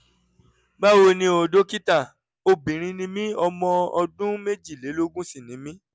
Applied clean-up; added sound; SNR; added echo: none; none; none; none.